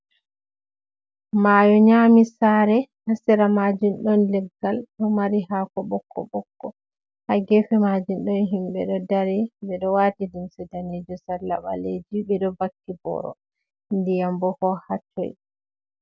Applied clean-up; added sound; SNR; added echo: none; none; none; none.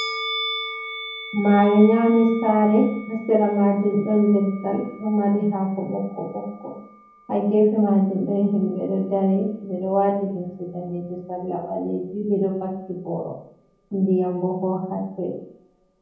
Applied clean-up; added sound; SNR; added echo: none; Musical instrument; 16 dB; reverberation time 0.7 s.